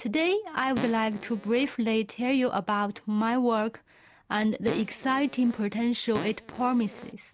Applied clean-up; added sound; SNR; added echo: none; Fart; 13 dB; none.